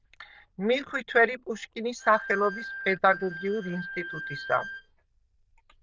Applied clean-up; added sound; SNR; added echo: neural diffusion model UNIVERSE++.